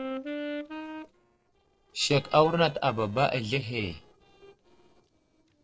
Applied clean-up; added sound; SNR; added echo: neural separator model SepFormer DNS4.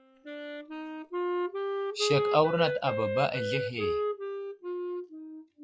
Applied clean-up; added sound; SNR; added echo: classical method log-MMSE.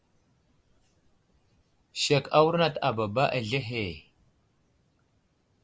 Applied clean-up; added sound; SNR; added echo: none; none; none; none.